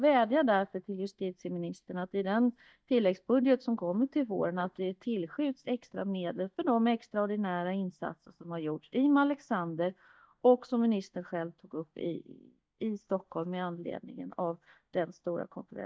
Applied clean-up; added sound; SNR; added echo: neural mask model DeepFilterNet 3.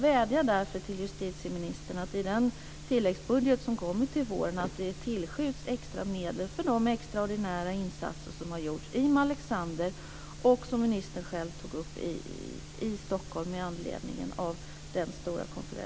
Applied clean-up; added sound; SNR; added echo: none; Thump, thud; 19 dB; none.